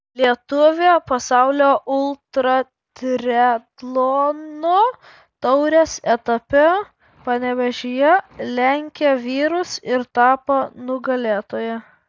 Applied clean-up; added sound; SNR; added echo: none; none; none; none.